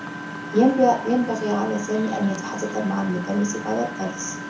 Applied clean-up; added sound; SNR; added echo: none; Engine; 9 dB; reverberation time 0.6 s.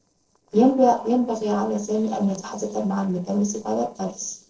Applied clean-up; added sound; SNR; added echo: neural separator model SepFormer DNS4.